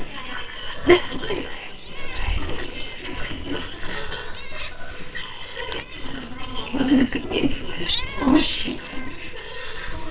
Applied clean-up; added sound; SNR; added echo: neural separator model SepFormer WHAMR!.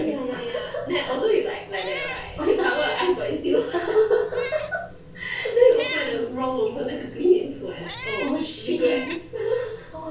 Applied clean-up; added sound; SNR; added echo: none; Meow; 15 dB; reverberation time 0.3 s.